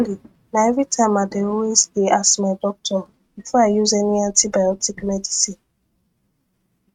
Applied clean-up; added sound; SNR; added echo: neural mask model RNNoise.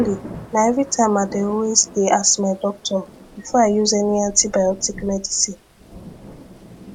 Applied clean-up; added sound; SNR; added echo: none; Thunder / Rain; 18 dB; none.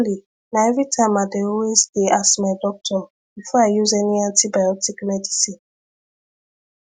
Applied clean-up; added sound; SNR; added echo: none; none; none; none.